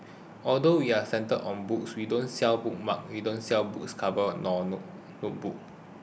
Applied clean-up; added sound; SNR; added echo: none; none; none; none.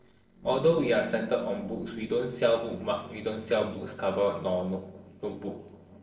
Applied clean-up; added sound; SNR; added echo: neural separator model SepFormer DNS4.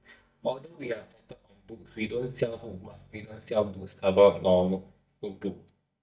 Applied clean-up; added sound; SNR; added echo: neural mask model DeepFilterNet 3.